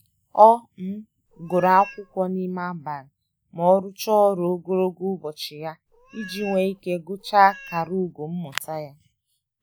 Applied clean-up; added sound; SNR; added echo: none; Meow; 20 dB; none.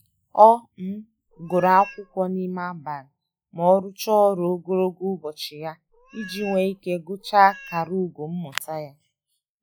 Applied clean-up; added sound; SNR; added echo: classical method log-MMSE.